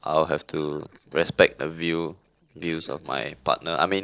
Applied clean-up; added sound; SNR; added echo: neural separator model SepFormer DNS4.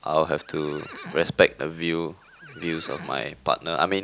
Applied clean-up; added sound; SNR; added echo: none; Livestock, farm animals, working animals; 18 dB; none.